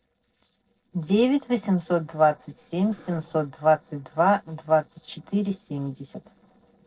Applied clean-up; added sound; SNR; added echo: neural separator model SepFormer DNS4.